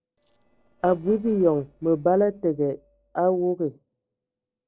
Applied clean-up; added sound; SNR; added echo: neural separator model SepFormer DNS4.